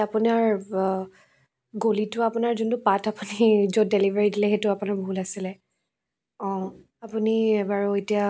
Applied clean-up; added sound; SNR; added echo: none; none; none; none.